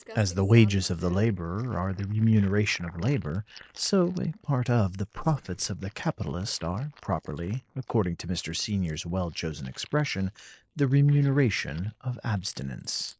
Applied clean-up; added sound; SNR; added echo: neural mask model Resemble Enhance denoiser.